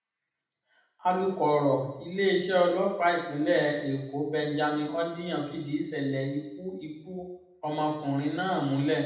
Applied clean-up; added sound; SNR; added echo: none; none; none; reverberation time 0.8 s.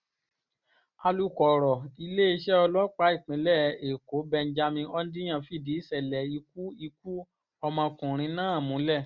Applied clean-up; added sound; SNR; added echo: none; none; none; none.